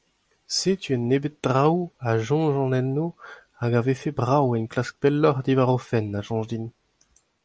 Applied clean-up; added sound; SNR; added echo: none; none; none; none.